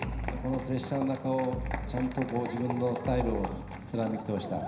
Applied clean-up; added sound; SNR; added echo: none; Bass drum; 9 dB; reverberation time 0.9 s.